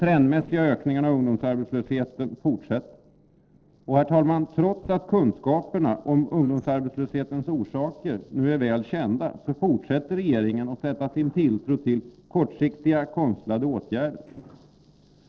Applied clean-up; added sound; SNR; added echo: neural separator model SepFormer DNS4.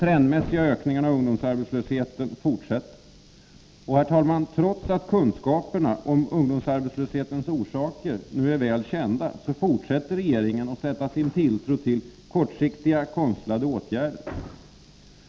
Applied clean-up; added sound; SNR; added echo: none; none; none; none.